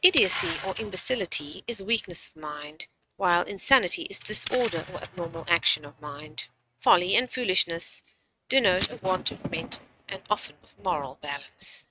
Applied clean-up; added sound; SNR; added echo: neural mask model RNNoise.